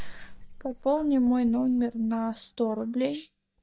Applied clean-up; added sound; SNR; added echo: neural mask model DeepFilterNet 3.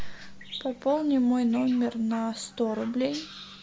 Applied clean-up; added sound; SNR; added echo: none; none; none; none.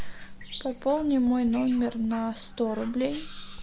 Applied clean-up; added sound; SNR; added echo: none; Writing; 15 dB; none.